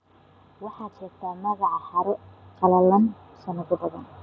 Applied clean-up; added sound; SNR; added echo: none; none; none; none.